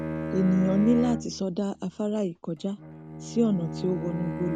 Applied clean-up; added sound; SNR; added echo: none; Bowed string instrument; 8 dB; none.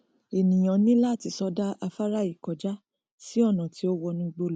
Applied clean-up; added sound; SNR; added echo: none; none; none; none.